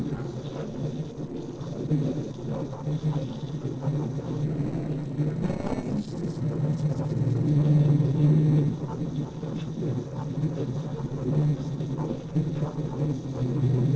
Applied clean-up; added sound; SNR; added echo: neural separator model SepFormer DNS4.